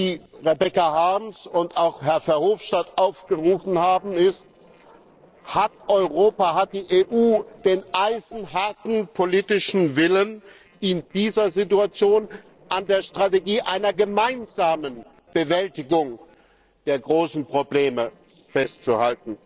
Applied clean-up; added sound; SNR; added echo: neural separator model SepFormer DNS4.